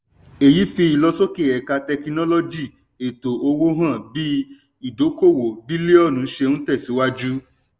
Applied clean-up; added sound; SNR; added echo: none; none; none; none.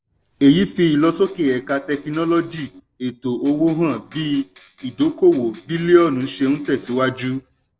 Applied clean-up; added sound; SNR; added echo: neural separator model SepFormer DNS4.